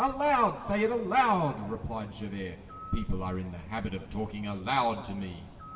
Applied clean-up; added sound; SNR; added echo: none; Bird; 18 dB; reverberation time 2.0 s.